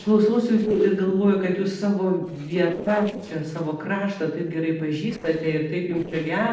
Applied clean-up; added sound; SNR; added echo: neural separator model SepFormer DNS4.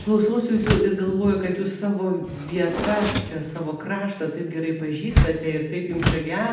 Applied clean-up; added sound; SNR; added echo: none; Door; 4 dB; reverberation time 0.8 s.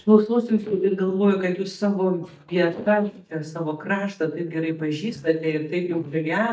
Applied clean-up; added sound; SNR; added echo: neural mask model DeepFilterNet 3.